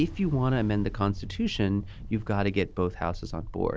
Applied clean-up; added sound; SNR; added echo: none; Ocean; 11 dB; none.